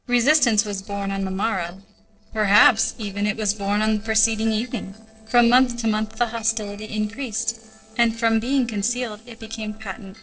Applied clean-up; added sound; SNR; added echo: neural separator model SepFormer DNS4.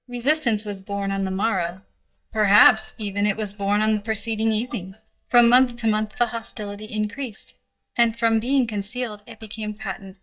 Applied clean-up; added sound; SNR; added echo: neural mask model DeepFilterNet 3.